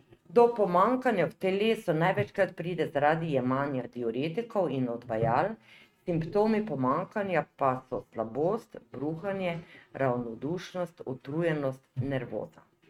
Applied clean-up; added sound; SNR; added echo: neural mask model RNNoise.